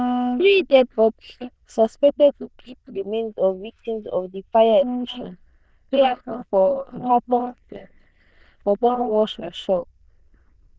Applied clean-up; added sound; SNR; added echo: neural diffusion model UNIVERSE++.